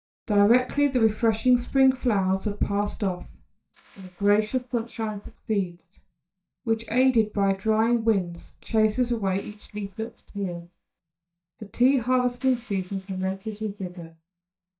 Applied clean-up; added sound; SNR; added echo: neural mask model DeepFilterNet 3.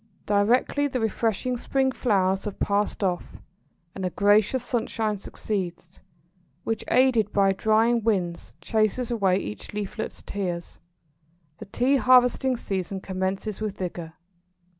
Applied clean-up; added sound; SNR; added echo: none; none; none; none.